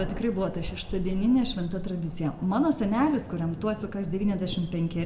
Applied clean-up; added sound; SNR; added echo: none; Thunder; 10 dB; reverberation time 0.8 s.